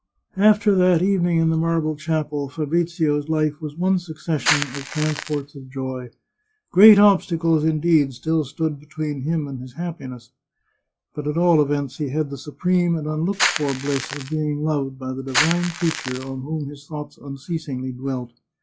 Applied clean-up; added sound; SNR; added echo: classical method log-MMSE.